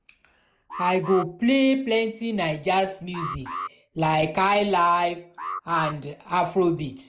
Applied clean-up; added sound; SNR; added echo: neural mask model Resemble Enhance denoiser.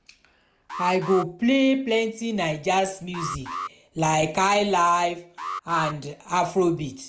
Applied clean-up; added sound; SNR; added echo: none; Alarm; 13 dB; none.